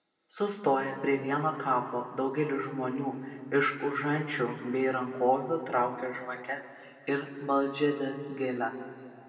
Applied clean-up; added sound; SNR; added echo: none; Insect; 19 dB; reverberation time 2.1 s.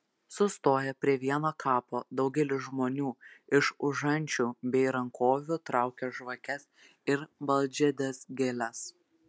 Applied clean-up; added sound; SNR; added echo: none; none; none; none.